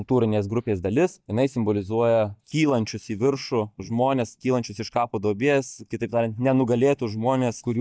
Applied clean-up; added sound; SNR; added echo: neural mask model DeepFilterNet 3.